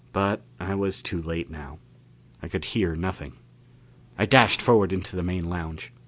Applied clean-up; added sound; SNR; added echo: none; Sneeze; 20 dB; none.